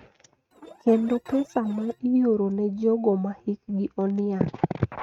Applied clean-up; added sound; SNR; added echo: neural mask model RNNoise.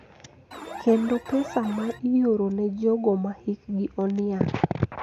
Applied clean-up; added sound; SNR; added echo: none; Alarm; 14 dB; none.